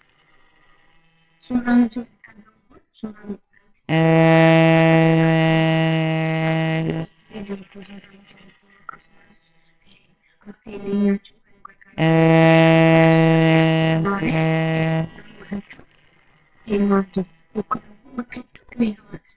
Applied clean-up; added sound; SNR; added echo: neural separator model SepFormer WHAMR!.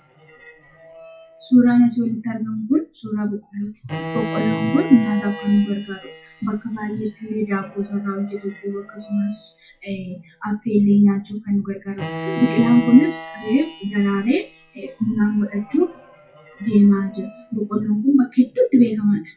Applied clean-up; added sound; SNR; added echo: classical method WPE with log-MMSE.